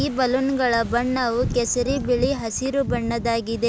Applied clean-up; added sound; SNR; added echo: none; Wind / Ocean; 10 dB; none.